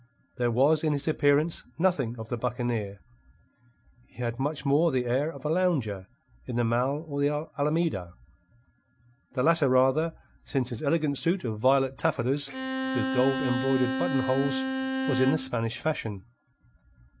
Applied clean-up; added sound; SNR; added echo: none; Bowed string instrument; 2 dB; none.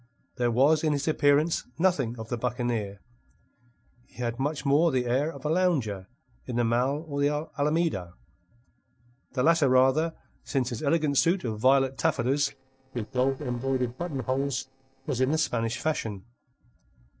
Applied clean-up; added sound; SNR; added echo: neural separator model SepFormer DNS4.